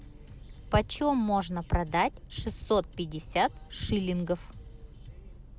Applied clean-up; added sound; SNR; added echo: none; none; none; none.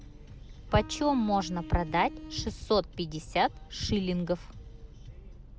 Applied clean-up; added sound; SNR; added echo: none; Bowed string instrument; 14 dB; none.